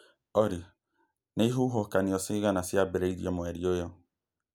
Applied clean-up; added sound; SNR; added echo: none; none; none; none.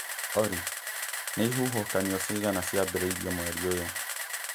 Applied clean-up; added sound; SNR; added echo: none; Camera; 3 dB; none.